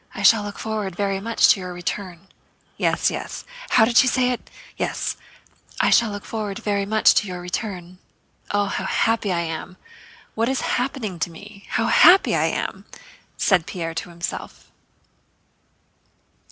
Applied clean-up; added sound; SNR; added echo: none; none; none; none.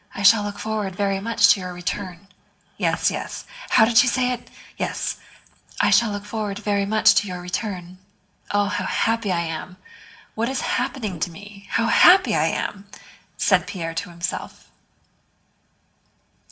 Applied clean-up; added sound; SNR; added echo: none; Whoosh, swoosh, swish; 14 dB; reverberation time 0.3 s.